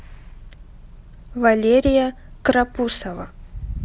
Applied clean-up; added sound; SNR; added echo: none; none; none; none.